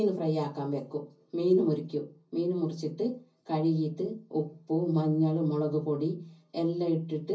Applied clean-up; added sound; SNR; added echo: none; none; none; reverberation time 0.5 s.